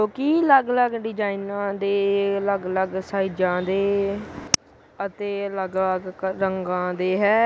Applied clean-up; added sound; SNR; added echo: none; none; none; none.